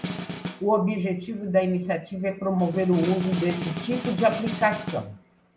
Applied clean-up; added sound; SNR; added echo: none; Snare drum; 10 dB; none.